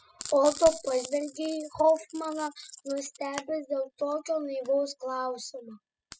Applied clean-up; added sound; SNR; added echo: classical method spectral subtraction.